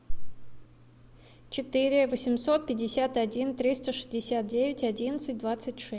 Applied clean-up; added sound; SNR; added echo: none; none; none; none.